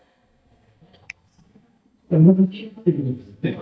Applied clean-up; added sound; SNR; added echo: neural mask model DeepFilterNet 3.